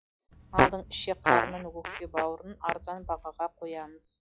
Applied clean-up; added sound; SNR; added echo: classical method log-MMSE.